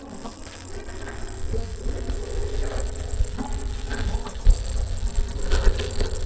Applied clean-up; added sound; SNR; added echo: neural mask model DeepFilterNet 3.